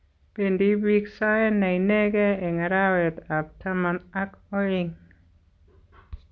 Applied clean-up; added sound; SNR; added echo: none; none; none; none.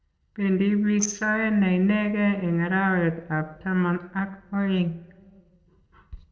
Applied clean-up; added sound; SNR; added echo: neural separator model SepFormer DNS4.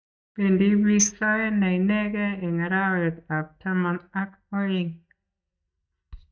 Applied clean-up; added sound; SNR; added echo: neural mask model DeepFilterNet 3.